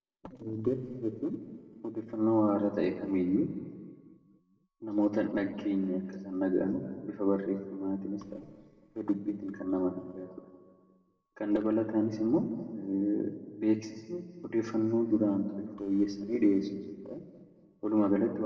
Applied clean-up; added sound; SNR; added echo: neural separator model SepFormer DNS4.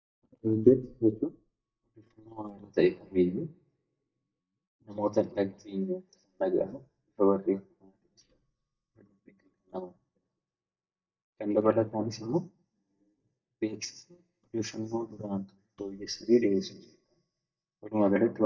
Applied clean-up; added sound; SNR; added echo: neural mask model DeepFilterNet 3.